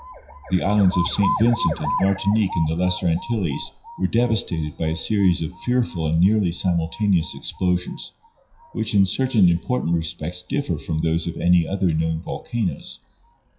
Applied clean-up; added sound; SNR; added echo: classical method WPE with log-MMSE.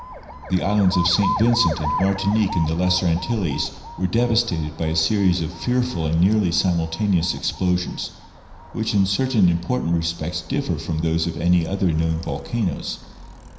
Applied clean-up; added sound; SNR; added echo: none; Alarm; 12 dB; reverberation time 0.9 s.